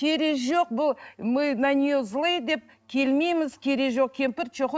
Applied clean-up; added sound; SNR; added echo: none; none; none; none.